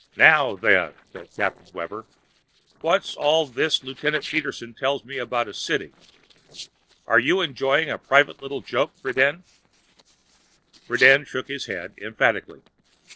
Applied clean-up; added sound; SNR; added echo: neural separator model SepFormer DNS4.